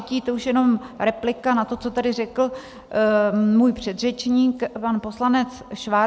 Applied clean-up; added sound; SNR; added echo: none; none; none; none.